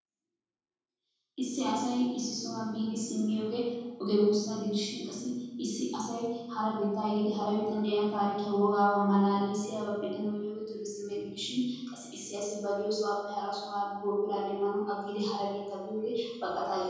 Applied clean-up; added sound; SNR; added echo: none; none; none; reverberation time 1.3 s.